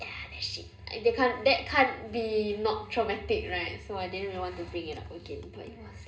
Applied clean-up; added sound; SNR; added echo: none; none; none; reverberation time 0.2 s.